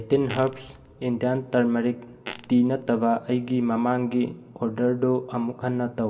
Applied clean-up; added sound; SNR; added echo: none; Fart; 16 dB; reverberation time 1.9 s.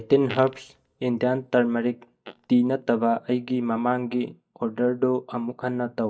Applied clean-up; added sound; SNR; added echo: neural mask model DeepFilterNet 3.